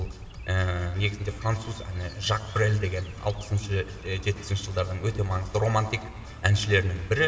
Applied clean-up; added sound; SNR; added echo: none; Chirp, tweet; 18 dB; reverberation time 2.6 s.